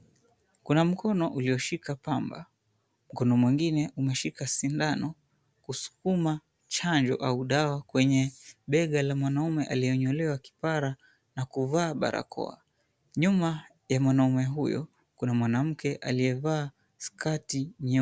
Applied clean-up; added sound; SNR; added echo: none; none; none; none.